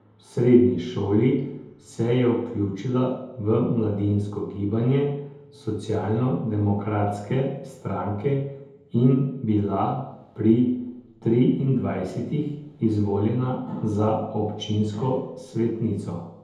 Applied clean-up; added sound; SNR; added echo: none; none; none; reverberation time 0.8 s.